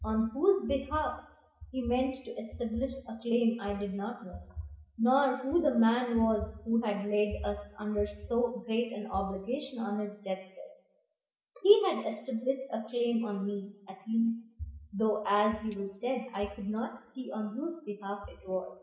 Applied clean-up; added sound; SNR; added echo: none; Bicycle bell; 19 dB; reverberation time 0.8 s.